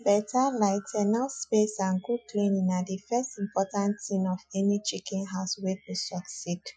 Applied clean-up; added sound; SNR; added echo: classical method Wiener filter.